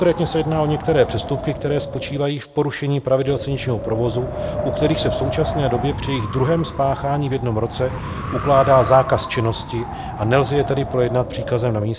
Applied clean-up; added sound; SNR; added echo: none; Wind; 8 dB; none.